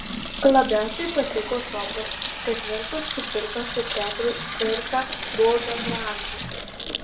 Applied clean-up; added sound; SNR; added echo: none; Sink (filling or washing) / Water tap, faucet; 6 dB; reverberation time 0.4 s.